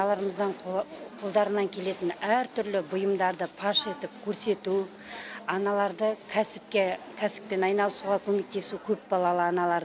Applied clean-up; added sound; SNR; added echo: none; none; none; none.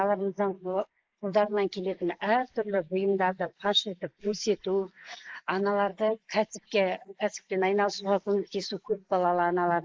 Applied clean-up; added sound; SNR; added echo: neural mask model Resemble Enhance denoiser.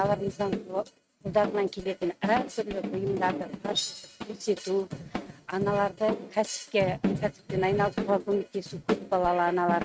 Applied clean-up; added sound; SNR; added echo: neural mask model RNNoise.